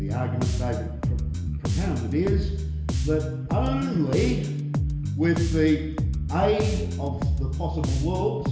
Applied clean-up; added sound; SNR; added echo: none; Bass guitar; -1 dB; reverberation time 0.8 s.